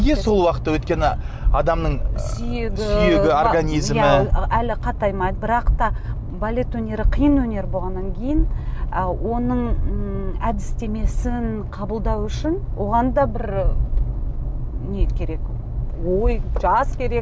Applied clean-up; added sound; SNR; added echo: none; none; none; none.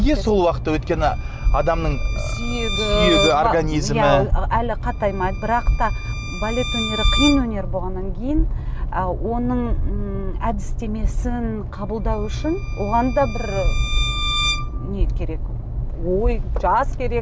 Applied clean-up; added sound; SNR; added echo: none; Bowed string instrument; 10 dB; none.